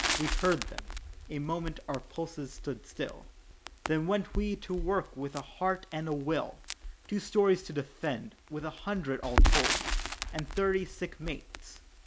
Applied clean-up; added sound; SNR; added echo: none; Crackle; 0 dB; none.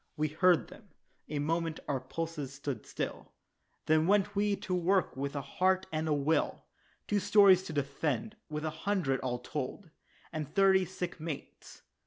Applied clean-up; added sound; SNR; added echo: none; none; none; none.